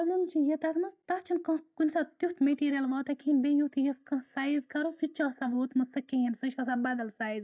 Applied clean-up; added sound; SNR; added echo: neural mask model DeepFilterNet 3.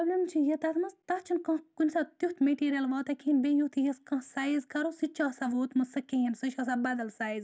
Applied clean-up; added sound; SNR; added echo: none; none; none; none.